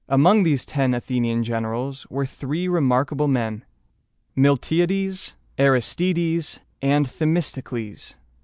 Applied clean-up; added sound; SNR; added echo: none; none; none; none.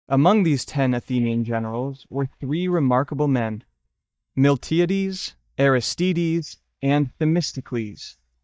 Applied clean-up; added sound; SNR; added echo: neural mask model DeepFilterNet 3.